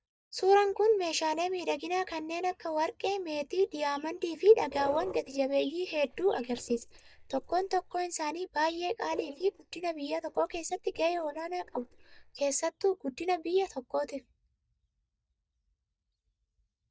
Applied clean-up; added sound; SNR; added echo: neural mask model DeepFilterNet 3.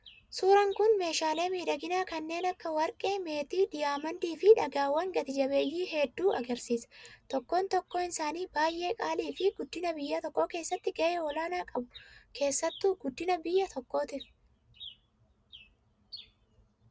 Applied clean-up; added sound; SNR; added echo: none; none; none; none.